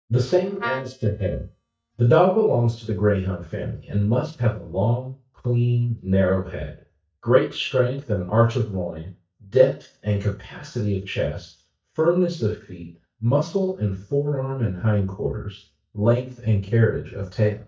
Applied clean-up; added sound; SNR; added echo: neural mask model DeepFilterNet 3.